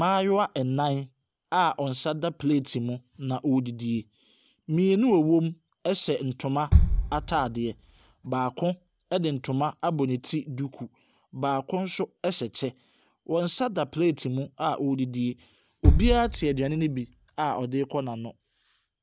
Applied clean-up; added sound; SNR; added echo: none; Bass drum; 5 dB; none.